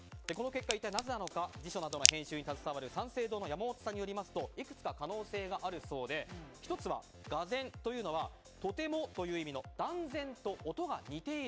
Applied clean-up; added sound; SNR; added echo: none; Crack; -3 dB; none.